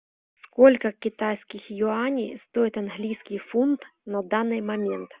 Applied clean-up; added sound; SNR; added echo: none; none; none; none.